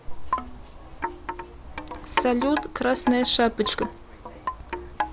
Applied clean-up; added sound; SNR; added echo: none; Wind chime; 6 dB; none.